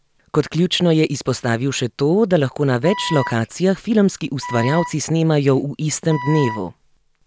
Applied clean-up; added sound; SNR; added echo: none; Wind instrument, woodwind instrument; 10 dB; none.